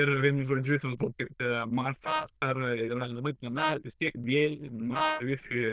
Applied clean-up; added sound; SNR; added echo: neural diffusion model UNIVERSE++.